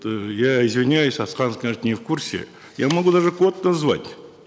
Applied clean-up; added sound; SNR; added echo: none; none; none; none.